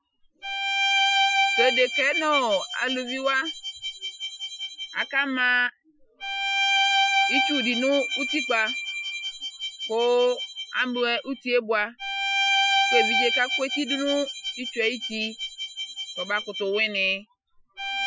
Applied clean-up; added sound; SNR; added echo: classical method Wiener filter.